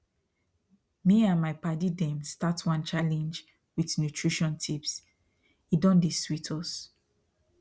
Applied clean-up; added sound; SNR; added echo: none; none; none; none.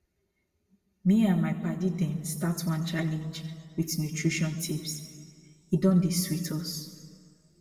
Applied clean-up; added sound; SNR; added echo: none; none; none; reverberation time 1.6 s.